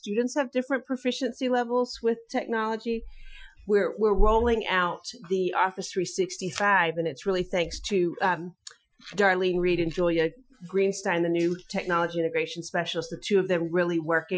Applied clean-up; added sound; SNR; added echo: classical method Wiener filter.